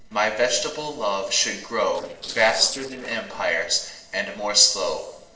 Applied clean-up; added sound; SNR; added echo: neural separator model SepFormer DNS4.